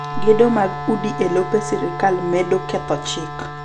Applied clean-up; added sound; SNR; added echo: none; Wind instrument, woodwind instrument; 9 dB; none.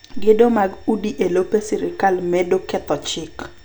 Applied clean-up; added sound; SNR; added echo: none; none; none; none.